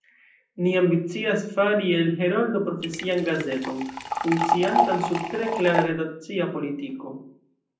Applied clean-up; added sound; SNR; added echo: none; Liquid; 2 dB; reverberation time 0.6 s.